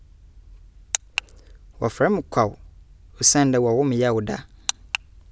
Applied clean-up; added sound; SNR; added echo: none; none; none; none.